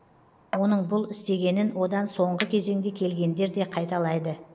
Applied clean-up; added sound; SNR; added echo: none; Chink, clink; 9 dB; none.